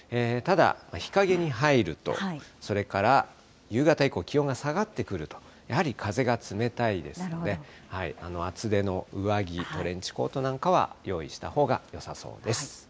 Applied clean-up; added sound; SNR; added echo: none; none; none; none.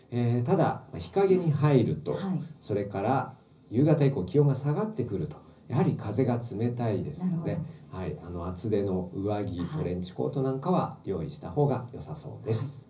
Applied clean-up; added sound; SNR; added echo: none; none; none; reverberation time 0.5 s.